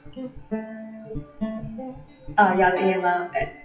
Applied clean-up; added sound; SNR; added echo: classical method WPE with log-MMSE.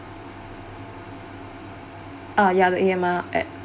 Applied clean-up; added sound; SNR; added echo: none; none; none; none.